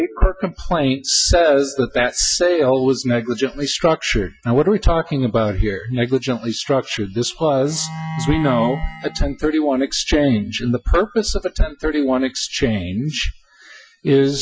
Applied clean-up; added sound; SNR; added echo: classical method Wiener filter.